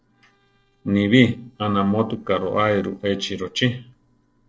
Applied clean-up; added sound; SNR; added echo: neural separator model SepFormer DNS4.